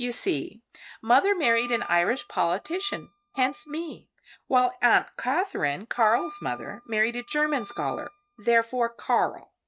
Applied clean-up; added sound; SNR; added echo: neural mask model RNNoise.